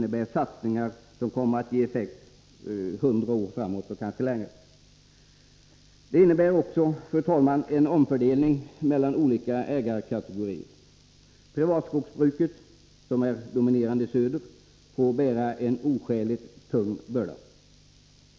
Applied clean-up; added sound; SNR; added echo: none; none; none; none.